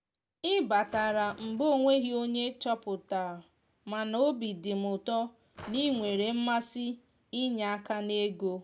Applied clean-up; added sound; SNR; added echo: none; Drawer open or close; 20 dB; none.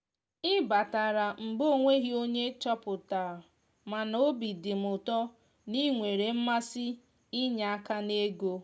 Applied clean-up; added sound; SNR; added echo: none; none; none; none.